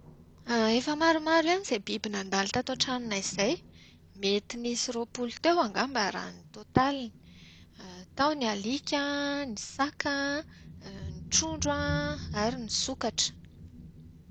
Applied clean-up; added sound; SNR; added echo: none; Thunder; 14 dB; none.